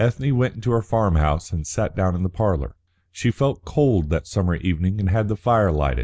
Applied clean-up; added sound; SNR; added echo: none; none; none; none.